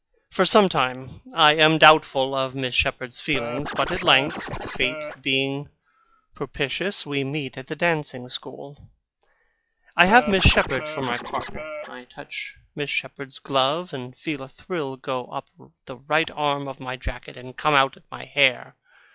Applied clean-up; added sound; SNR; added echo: classical method log-MMSE.